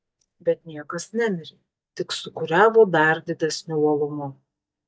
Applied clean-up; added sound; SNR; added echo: neural mask model DeepFilterNet 3.